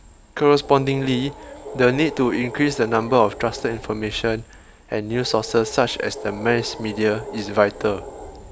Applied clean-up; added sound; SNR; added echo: none; Animal; 14 dB; none.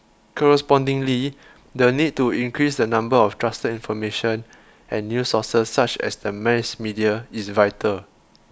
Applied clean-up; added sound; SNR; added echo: none; none; none; none.